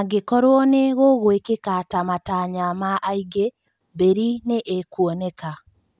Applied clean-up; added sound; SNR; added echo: none; none; none; none.